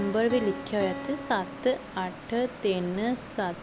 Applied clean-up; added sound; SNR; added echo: none; Piano; 13 dB; none.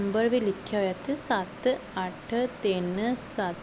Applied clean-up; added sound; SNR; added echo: none; none; none; none.